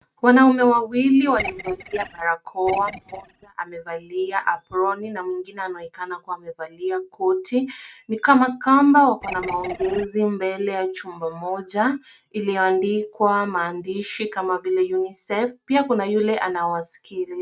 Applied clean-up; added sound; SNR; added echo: neural mask model RNNoise.